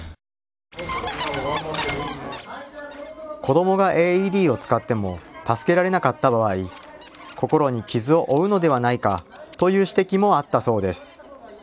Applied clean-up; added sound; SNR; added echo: none; none; none; none.